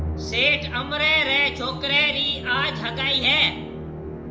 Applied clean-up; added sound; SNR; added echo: none; Musical instrument; 9 dB; none.